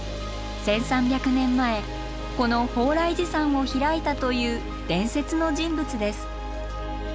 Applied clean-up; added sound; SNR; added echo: none; none; none; none.